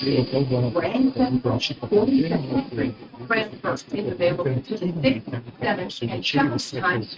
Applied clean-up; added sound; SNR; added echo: neural mask model RNNoise.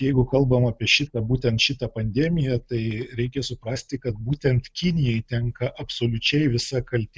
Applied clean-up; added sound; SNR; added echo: none; none; none; none.